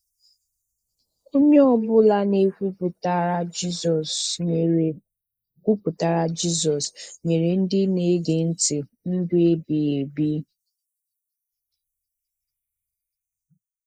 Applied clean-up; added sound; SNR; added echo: neural mask model Resemble Enhance denoiser.